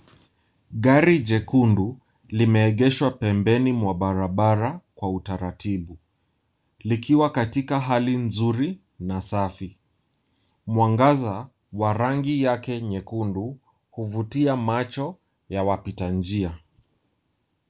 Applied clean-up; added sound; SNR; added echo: none; none; none; none.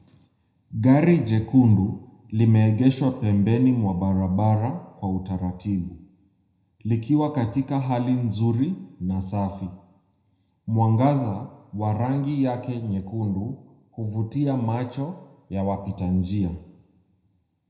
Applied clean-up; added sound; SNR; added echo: none; none; none; reverberation time 0.8 s.